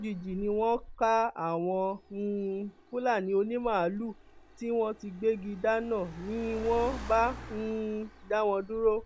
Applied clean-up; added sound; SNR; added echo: none; Car; 16 dB; none.